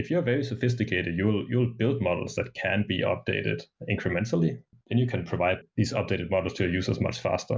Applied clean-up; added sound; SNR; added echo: none; none; none; none.